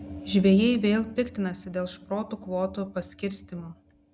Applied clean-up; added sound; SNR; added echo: none; none; none; none.